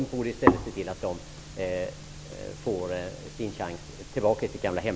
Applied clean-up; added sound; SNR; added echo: none; none; none; none.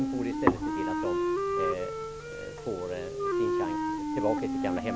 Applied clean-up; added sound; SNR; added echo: none; Wind instrument, woodwind instrument; -3 dB; none.